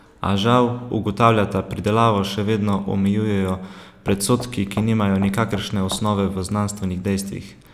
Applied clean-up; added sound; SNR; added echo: none; Knock; 16 dB; none.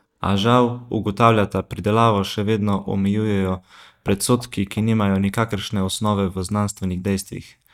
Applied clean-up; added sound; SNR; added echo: neural mask model DeepFilterNet 3.